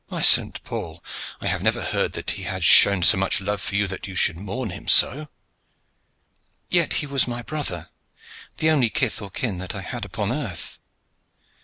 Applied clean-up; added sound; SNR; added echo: none; none; none; none.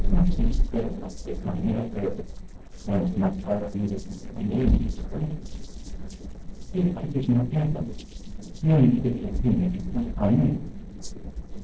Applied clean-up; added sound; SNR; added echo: neural separator model SepFormer DNS4.